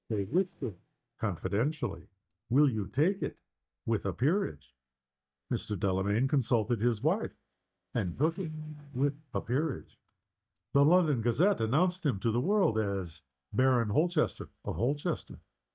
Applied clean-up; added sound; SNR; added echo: neural mask model DeepFilterNet 3.